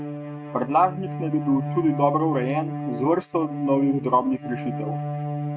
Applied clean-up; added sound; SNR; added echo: neural mask model RNNoise.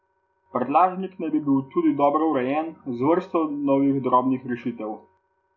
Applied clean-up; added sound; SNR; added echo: none; none; none; none.